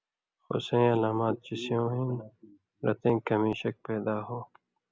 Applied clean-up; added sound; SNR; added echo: none; none; none; none.